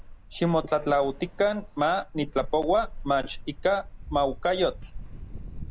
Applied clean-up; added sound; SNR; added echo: none; Ocean; 11 dB; none.